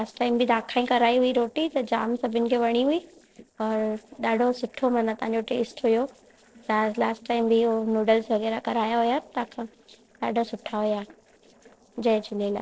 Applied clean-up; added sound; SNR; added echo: neural separator model SepFormer DNS4.